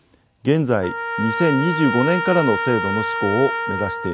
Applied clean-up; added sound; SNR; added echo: none; Trumpet; 4 dB; none.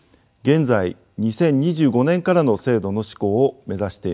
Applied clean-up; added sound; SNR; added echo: none; none; none; none.